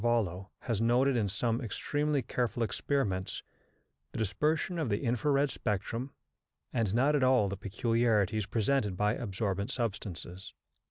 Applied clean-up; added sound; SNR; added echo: none; none; none; none.